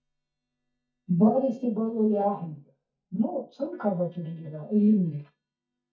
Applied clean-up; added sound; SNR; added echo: neural mask model DeepFilterNet 3.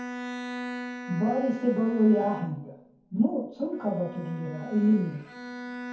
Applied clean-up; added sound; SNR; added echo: none; Bowed string instrument; 11 dB; reverberation time 0.6 s.